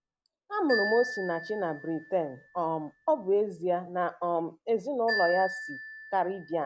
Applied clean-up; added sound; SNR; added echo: none; Marimba, xylophone; 9 dB; none.